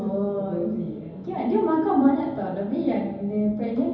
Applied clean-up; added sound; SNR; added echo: none; none; none; reverberation time 0.9 s.